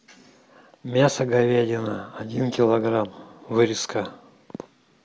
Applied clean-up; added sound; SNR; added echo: none; none; none; none.